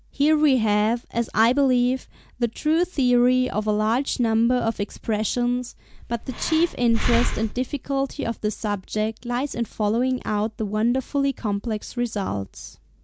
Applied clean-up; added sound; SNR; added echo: none; Breathing; 3 dB; none.